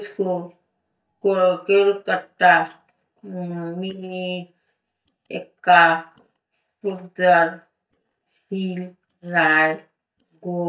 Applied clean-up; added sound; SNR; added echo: neural mask model DeepFilterNet 3.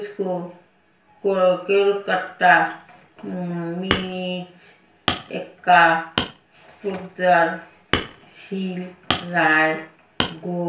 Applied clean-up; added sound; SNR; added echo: none; Hammer; 7 dB; reverberation time 0.4 s.